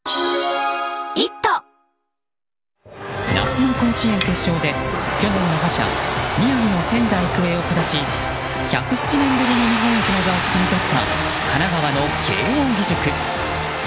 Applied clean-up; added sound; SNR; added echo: none; none; none; none.